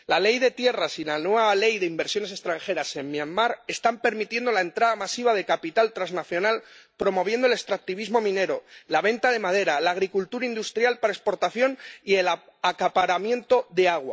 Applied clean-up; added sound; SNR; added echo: none; none; none; none.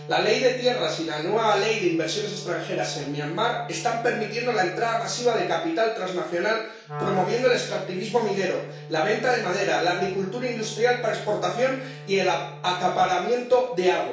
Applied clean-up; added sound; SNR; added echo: none; Wind instrument, woodwind instrument; 15 dB; reverberation time 0.6 s.